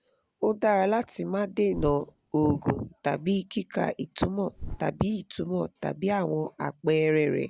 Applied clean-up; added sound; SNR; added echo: none; Bird; 17 dB; none.